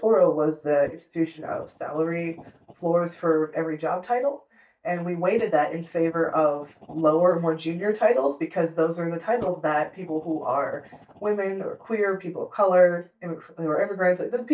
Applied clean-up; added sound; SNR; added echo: neural mask model DeepFilterNet 3.